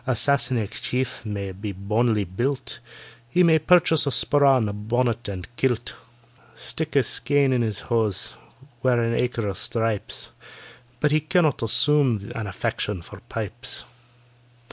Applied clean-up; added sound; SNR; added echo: none; none; none; none.